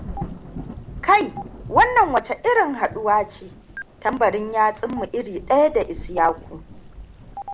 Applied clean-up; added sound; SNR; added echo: none; Stream + Thunder / Rain; 14 dB; none.